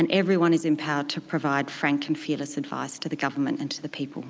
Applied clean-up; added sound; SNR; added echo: none; none; none; none.